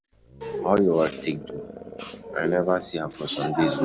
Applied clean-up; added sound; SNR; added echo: none; Animal; 16 dB; none.